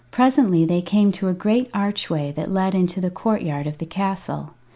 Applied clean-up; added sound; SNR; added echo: none; none; none; none.